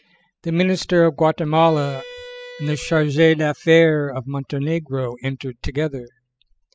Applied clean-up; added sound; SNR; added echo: classical method spectral subtraction.